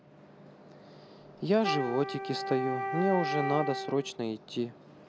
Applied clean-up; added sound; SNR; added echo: none; Wind instrument, woodwind instrument; 3 dB; none.